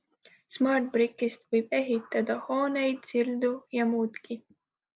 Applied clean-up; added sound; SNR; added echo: none; none; none; none.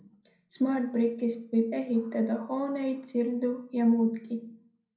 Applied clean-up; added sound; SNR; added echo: none; none; none; reverberation time 0.6 s.